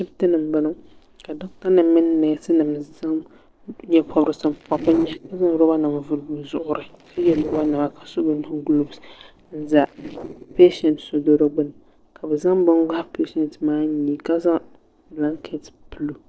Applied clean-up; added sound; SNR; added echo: neural separator model SepFormer DNS4.